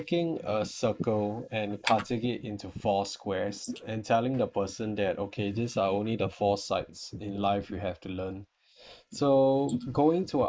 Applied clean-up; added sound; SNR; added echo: neural mask model Resemble Enhance denoiser.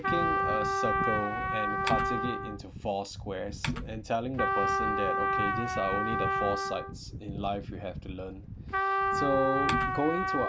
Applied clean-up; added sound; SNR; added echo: none; Typing + Trumpet; -3 dB; none.